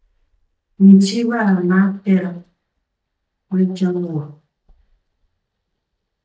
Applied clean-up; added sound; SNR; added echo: neural mask model DeepFilterNet 3.